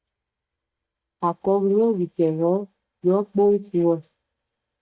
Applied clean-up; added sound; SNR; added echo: neural mask model DeepFilterNet 3.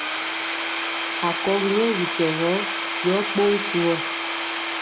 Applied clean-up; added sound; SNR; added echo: none; Tools / Domestic sounds, home sounds; 2 dB; none.